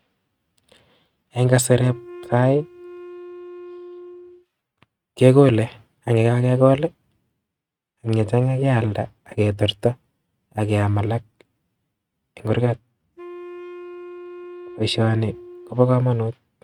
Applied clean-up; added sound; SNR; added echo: neural mask model RNNoise.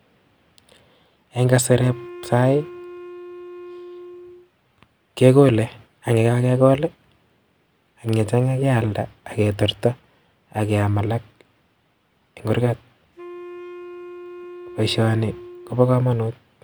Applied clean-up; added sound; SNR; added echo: none; Wind instrument, woodwind instrument; 17 dB; none.